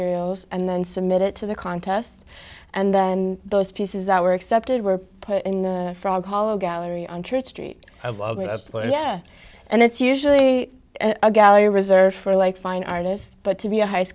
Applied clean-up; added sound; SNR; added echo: none; none; none; none.